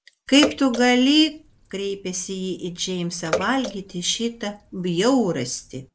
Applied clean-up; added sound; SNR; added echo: none; Bathtub (filling or washing) / Water / Splash, splatter; 12 dB; none.